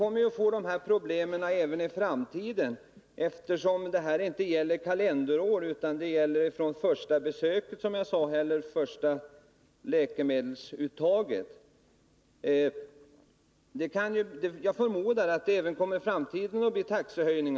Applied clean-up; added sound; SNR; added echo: none; none; none; none.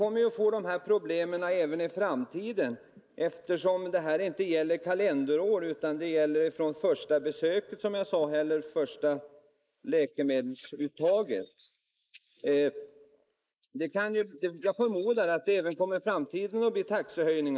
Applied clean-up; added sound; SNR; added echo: neural mask model Resemble Enhance denoiser.